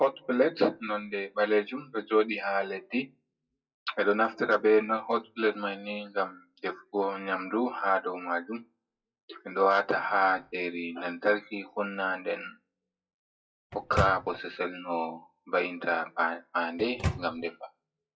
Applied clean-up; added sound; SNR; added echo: classical method WPE with log-MMSE.